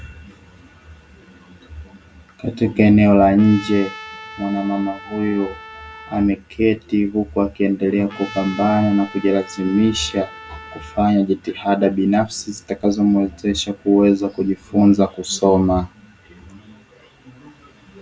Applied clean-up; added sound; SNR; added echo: none; Trumpet; 17 dB; none.